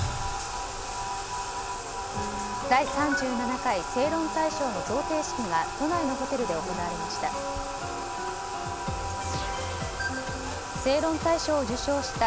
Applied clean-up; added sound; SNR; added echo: none; Bathtub (filling or washing); 4 dB; none.